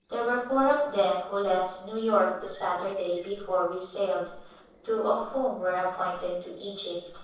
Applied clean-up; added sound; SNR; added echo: neural separator model SepFormer DNS4.